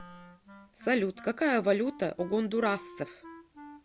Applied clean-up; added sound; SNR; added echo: none; Wind instrument, woodwind instrument; 19 dB; none.